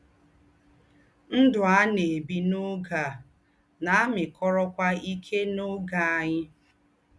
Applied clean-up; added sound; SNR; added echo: none; none; none; none.